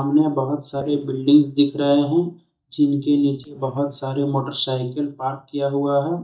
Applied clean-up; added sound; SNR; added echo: neural mask model DeepFilterNet 3.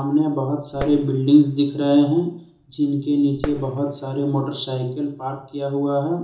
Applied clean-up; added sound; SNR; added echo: none; Fireworks; 18 dB; reverberation time 0.6 s.